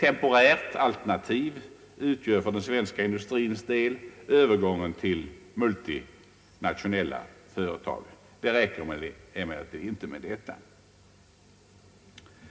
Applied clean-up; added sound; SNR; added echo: none; none; none; reverberation time 0.3 s.